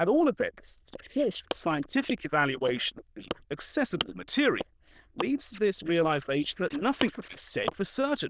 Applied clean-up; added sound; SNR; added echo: neural diffusion model UNIVERSE++.